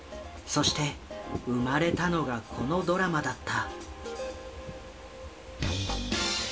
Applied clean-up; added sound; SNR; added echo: none; Fireworks / Ocean; 11 dB; reverberation time 0.2 s.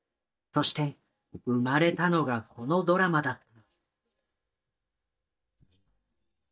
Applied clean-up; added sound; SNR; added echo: neural mask model DeepFilterNet 3.